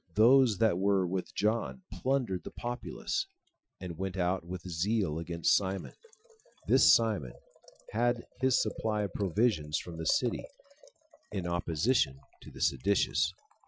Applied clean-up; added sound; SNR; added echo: classical method Wiener filter.